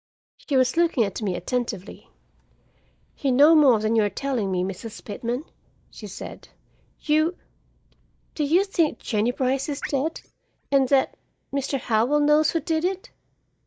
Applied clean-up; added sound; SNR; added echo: neural mask model DeepFilterNet 3.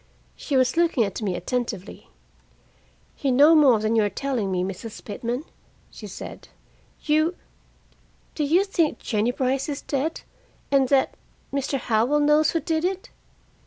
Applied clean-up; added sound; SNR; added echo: none; none; none; none.